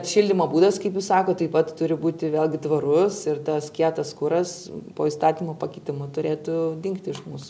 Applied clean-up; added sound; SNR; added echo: none; none; none; none.